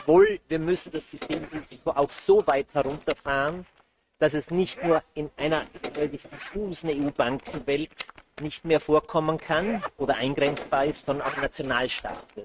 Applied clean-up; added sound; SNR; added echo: neural mask model RNNoise.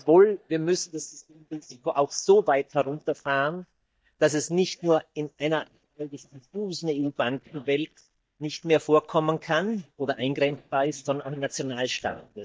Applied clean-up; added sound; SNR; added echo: neural mask model DeepFilterNet 3.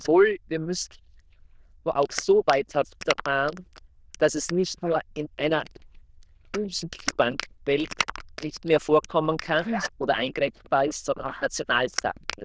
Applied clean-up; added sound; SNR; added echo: neural diffusion model UNIVERSE++.